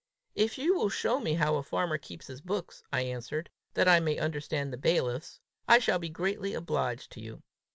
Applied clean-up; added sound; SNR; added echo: none; none; none; none.